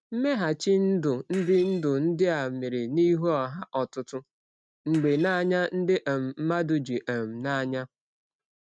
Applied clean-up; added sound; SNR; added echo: neural mask model RNNoise.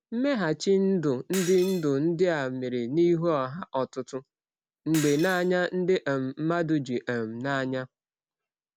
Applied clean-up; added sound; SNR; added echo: none; Shatter; 17 dB; none.